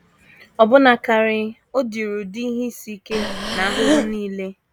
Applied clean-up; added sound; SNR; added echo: none; Breathing; 1 dB; none.